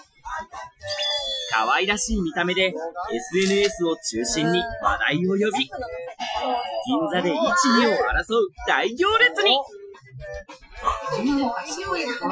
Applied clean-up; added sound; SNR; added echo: classical method Wiener filter.